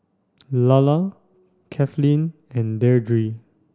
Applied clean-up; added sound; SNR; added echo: none; none; none; none.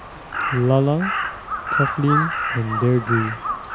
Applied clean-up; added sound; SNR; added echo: none; Crow; 3 dB; none.